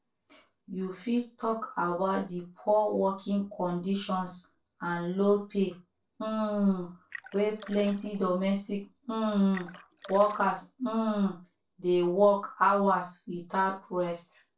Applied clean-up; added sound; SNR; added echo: neural separator model SepFormer DNS4.